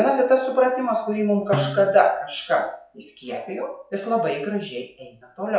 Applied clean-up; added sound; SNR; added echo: classical method log-MMSE.